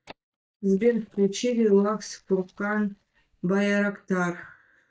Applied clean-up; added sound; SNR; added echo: neural mask model DeepFilterNet 3.